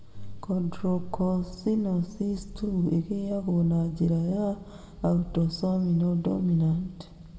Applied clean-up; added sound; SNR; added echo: none; none; none; reverberation time 1.2 s.